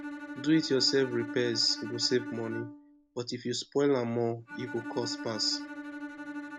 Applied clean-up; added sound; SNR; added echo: none; Bowed string instrument; 10 dB; none.